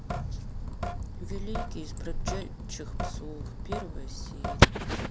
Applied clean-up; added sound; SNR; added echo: none; Drip / Sink (filling or washing); 2 dB; none.